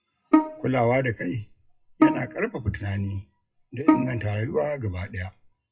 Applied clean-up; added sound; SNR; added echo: classical method WPE with log-MMSE.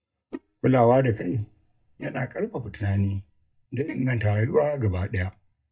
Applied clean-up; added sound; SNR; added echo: neural mask model DeepFilterNet 3.